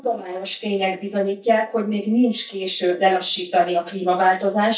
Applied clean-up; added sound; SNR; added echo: neural mask model DeepFilterNet 3.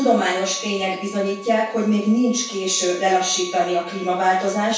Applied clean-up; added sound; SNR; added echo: none; Wind instrument, woodwind instrument; 18 dB; reverberation time 0.7 s.